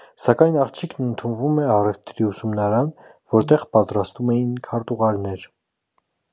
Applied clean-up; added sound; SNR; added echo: none; none; none; none.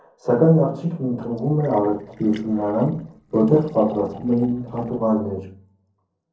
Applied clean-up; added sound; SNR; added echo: neural separator model SepFormer DNS4.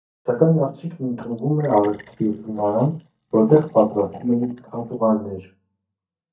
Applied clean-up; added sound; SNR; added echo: neural mask model DeepFilterNet 3.